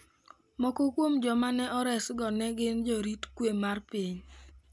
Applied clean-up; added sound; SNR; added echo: none; none; none; none.